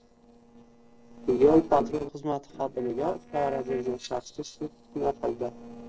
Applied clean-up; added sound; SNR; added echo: neural separator model SepFormer DNS4.